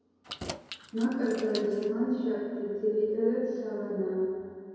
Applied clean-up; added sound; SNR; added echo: none; Keys jangling; 13 dB; reverberation time 2.2 s.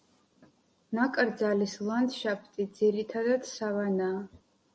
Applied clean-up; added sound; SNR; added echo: none; none; none; none.